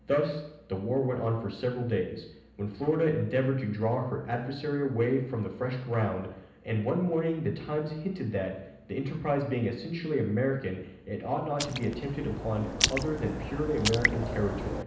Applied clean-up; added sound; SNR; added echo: none; Raindrop; 2 dB; reverberation time 0.8 s.